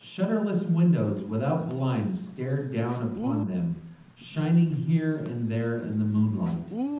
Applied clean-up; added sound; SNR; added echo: none; Bird; 14 dB; reverberation time 0.8 s.